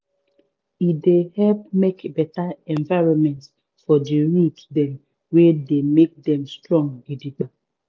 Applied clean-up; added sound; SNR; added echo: none; none; none; none.